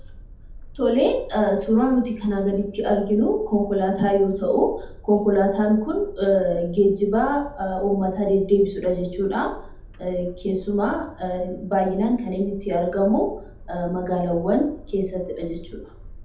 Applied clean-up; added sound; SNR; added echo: none; Boat, Water vehicle; 17 dB; reverberation time 0.6 s.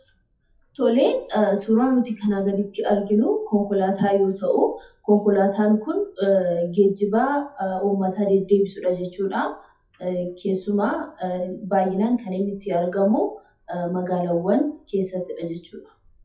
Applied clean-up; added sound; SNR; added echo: classical method WPE with log-MMSE.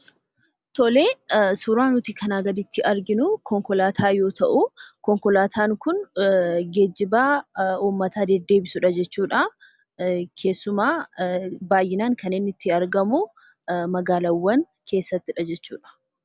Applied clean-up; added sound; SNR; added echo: none; none; none; none.